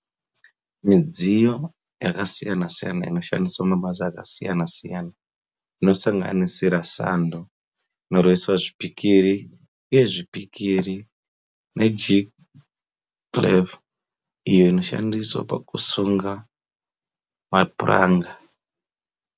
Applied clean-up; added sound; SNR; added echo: none; none; none; none.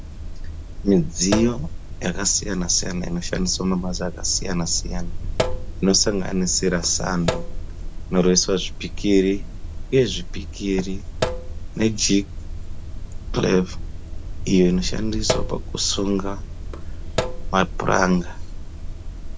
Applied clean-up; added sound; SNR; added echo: none; Sink (filling or washing); 4 dB; none.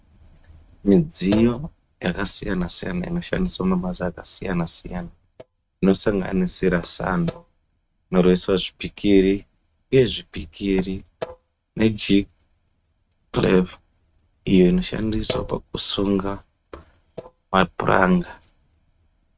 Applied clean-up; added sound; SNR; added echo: neural mask model RNNoise.